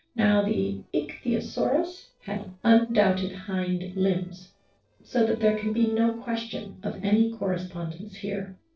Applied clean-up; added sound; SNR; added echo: neural separator model SepFormer DNS4.